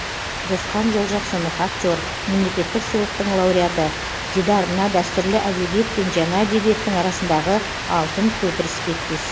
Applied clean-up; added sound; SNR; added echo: none; Rain; 6 dB; none.